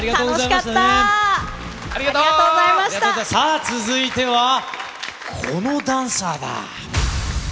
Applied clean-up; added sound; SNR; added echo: none; none; none; none.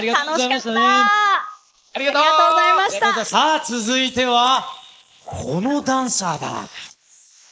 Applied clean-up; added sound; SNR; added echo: neural mask model Resemble Enhance denoiser.